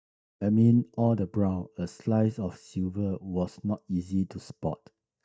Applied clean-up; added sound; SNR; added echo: neural mask model DeepFilterNet 3.